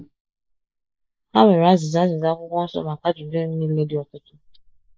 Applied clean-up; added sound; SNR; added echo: neural mask model Resemble Enhance denoiser.